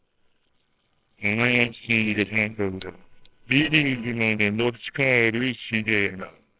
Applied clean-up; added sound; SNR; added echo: neural separator model SepFormer WHAMR!.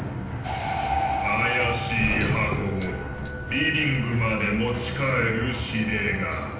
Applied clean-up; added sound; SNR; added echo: none; Doorbell; 12 dB; reverberation time 0.9 s.